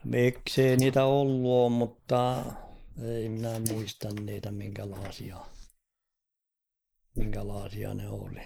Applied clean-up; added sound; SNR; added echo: neural mask model Resemble Enhance denoiser.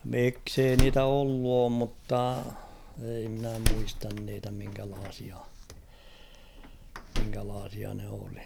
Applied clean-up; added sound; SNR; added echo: none; Door; 3 dB; none.